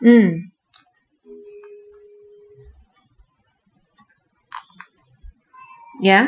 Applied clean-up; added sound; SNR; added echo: classical method Wiener filter.